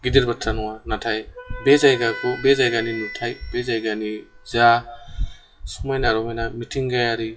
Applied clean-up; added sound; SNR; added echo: classical method WPE with log-MMSE.